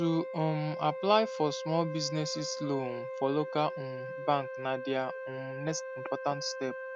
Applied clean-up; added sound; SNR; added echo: none; Wind instrument, woodwind instrument; 7 dB; none.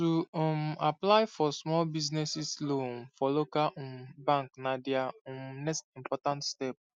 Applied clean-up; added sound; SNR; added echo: none; none; none; none.